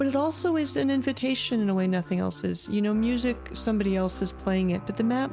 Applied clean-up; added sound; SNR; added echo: none; none; none; none.